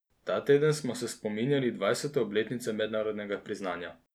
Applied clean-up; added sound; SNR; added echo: none; none; none; none.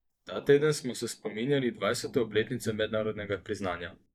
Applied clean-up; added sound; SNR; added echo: neural mask model DeepFilterNet 3.